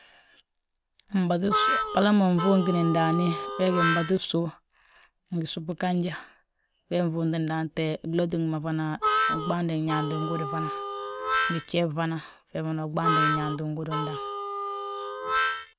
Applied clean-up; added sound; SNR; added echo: none; Harmonica; 1 dB; none.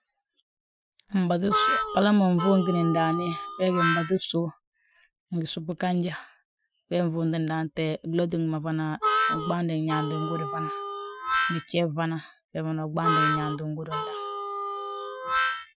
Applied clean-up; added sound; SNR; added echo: classical method Wiener filter.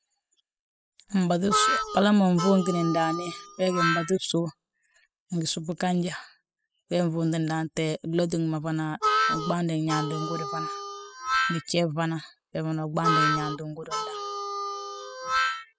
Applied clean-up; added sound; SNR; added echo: classical method spectral subtraction.